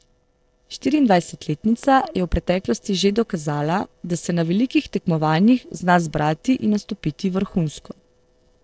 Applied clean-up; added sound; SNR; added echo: neural separator model SepFormer DNS4.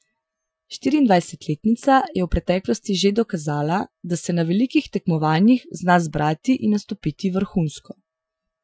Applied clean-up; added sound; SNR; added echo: classical method Wiener filter.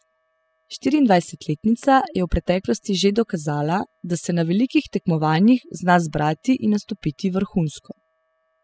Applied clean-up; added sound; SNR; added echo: classical method spectral subtraction.